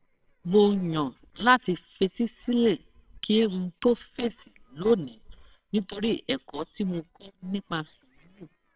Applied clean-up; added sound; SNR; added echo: neural separator model SepFormer WHAMR!.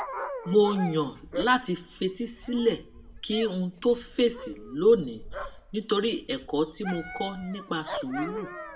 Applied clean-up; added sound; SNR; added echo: none; Dog; 12 dB; reverberation time 0.4 s.